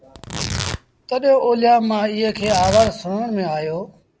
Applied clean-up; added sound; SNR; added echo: none; Tearing; 11 dB; none.